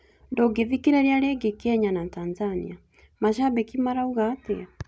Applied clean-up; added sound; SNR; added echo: none; none; none; none.